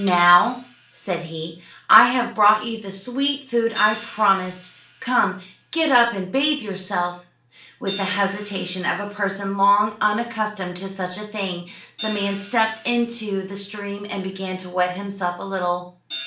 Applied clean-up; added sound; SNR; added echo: none; Hi-hat; 19 dB; reverberation time 0.4 s.